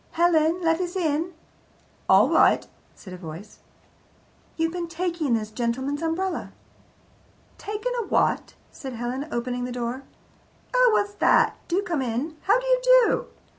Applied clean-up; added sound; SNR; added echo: none; none; none; none.